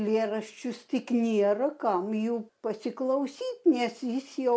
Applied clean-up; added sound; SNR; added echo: none; none; none; none.